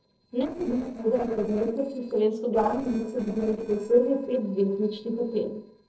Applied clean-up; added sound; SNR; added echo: neural separator model SepFormer DNS4.